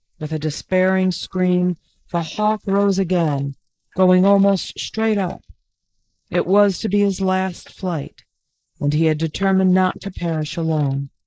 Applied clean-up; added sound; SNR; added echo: neural mask model Resemble Enhance denoiser.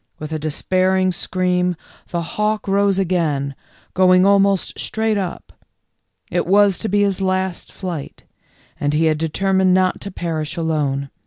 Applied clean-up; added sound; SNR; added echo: none; none; none; none.